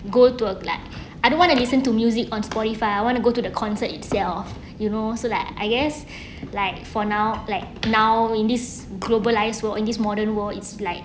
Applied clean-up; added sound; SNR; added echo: none; none; none; none.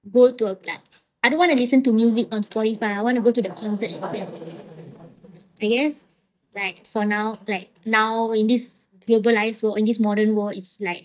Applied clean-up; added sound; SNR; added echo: neural mask model DeepFilterNet 3.